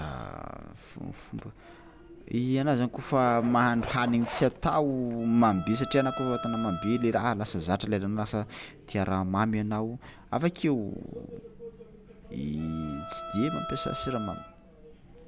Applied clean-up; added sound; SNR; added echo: none; Zipper (clothing) + Bowed string instrument; 11 dB; none.